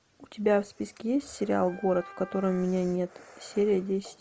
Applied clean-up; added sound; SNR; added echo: none; Wind instrument, woodwind instrument; 20 dB; none.